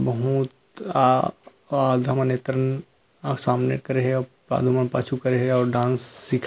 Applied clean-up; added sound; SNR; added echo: none; none; none; none.